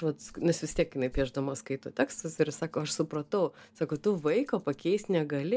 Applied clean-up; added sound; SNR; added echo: none; Rattle; 18 dB; none.